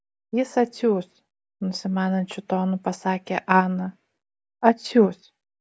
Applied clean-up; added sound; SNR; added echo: none; none; none; none.